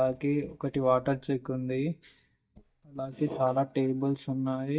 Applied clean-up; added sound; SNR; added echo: neural mask model DeepFilterNet 3.